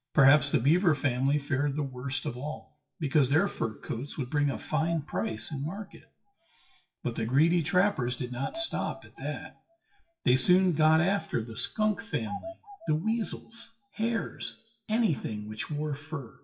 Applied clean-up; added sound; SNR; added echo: classical method WPE with log-MMSE.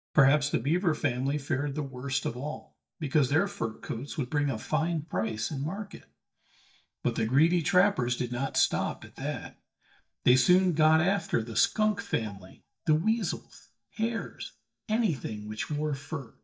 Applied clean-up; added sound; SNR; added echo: neural mask model DeepFilterNet 3.